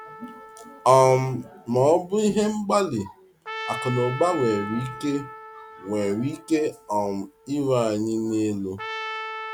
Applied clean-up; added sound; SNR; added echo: none; Trumpet; 14 dB; none.